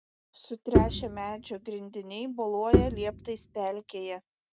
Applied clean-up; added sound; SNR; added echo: none; Bowed string instrument; -4 dB; none.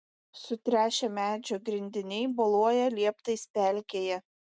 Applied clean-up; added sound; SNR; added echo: none; none; none; none.